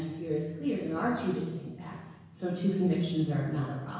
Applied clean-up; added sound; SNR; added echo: none; none; none; reverberation time 1.0 s.